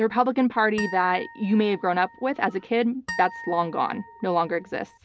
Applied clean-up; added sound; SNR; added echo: none; Harp; 15 dB; none.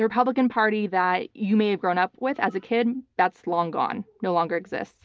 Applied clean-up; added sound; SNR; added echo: none; none; none; none.